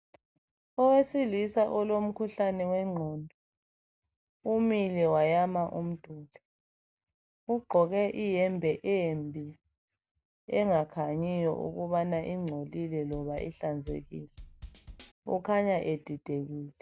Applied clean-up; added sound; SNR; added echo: none; Drum kit; 17 dB; none.